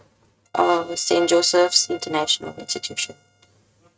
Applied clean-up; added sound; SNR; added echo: neural mask model RNNoise.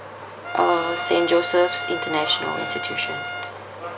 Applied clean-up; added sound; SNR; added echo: none; Trumpet; 8 dB; none.